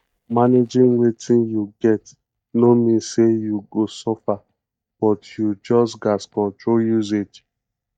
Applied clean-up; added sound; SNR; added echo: neural mask model DeepFilterNet 3.